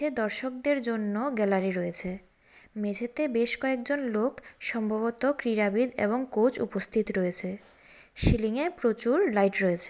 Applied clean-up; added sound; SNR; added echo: none; none; none; none.